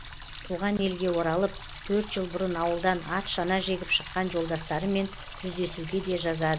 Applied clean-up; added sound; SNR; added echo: none; Water tap, faucet; 10 dB; none.